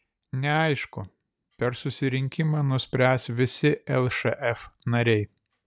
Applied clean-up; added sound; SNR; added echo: none; none; none; none.